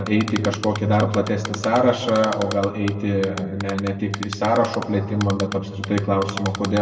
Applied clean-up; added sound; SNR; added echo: none; Typing; 13 dB; reverberation time 1.7 s.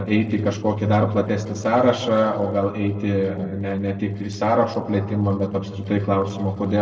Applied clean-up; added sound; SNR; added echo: neural separator model SepFormer DNS4.